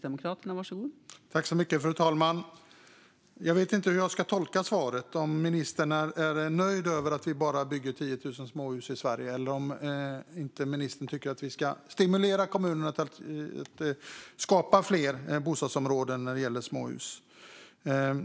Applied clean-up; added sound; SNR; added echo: none; none; none; none.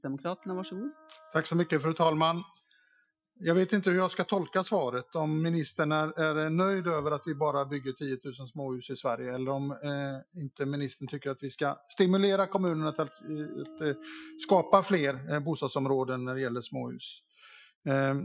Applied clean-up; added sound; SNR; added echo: classical method Wiener filter.